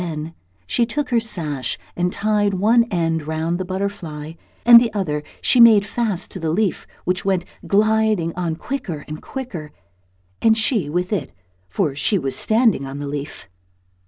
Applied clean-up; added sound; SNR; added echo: none; none; none; none.